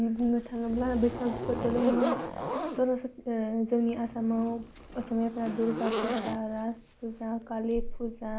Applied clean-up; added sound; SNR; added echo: none; Zipper (clothing); 6 dB; none.